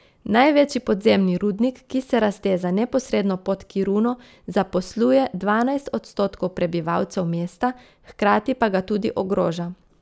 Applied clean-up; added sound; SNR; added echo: none; none; none; none.